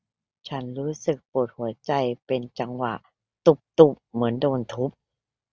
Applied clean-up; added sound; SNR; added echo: none; none; none; none.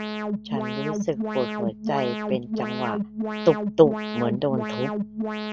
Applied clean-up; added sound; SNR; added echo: none; Alarm; 2 dB; none.